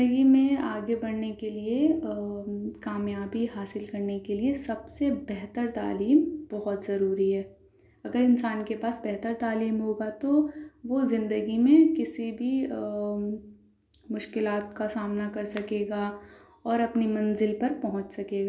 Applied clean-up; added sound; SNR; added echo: none; none; none; none.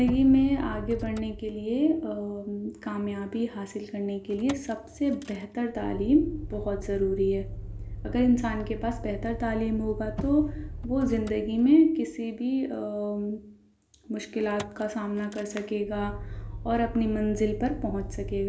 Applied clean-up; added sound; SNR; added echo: none; Motor vehicle (road); 11 dB; none.